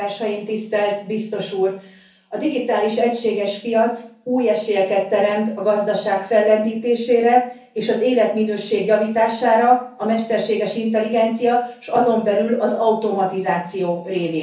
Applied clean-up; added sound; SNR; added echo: none; none; none; reverberation time 0.6 s.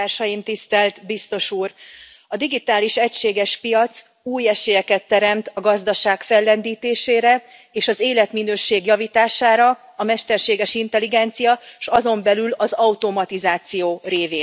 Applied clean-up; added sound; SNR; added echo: none; none; none; none.